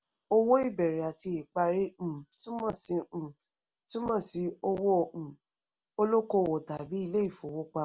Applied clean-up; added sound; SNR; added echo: none; none; none; none.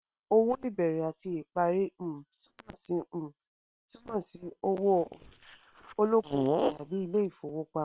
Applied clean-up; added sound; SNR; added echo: neural separator model SepFormer WHAM!.